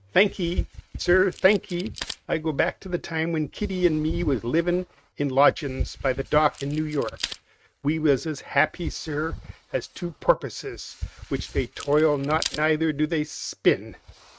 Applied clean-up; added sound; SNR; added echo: neural mask model RNNoise.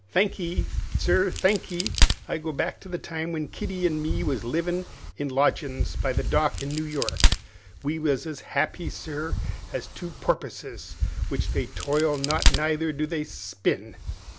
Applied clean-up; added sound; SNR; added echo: none; Crack; -1 dB; none.